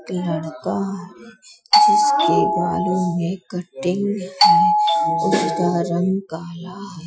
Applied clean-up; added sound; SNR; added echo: classical method Wiener filter.